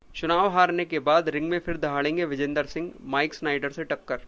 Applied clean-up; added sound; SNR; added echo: none; none; none; none.